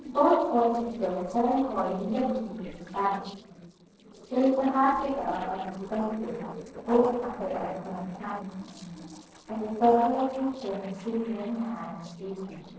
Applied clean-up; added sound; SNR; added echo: neural separator model SepFormer DNS4.